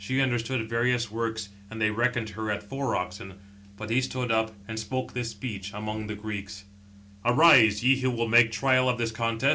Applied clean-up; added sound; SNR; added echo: none; none; none; none.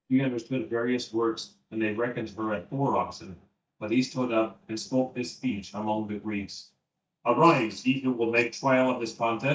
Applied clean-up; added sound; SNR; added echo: neural mask model DeepFilterNet 3.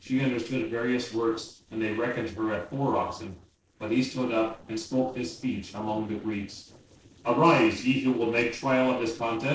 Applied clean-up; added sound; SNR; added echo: neural separator model SepFormer DNS4.